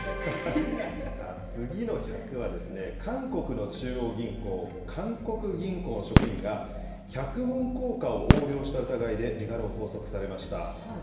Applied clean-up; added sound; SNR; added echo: none; Fireworks; -4 dB; reverberation time 1.3 s.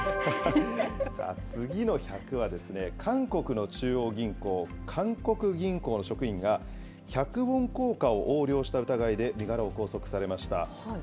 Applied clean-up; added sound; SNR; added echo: none; none; none; none.